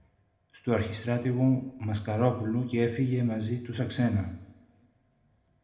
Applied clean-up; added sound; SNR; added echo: none; none; none; reverberation time 0.7 s.